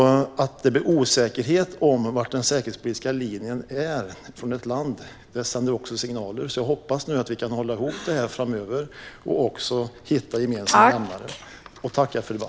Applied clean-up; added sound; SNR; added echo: none; none; none; none.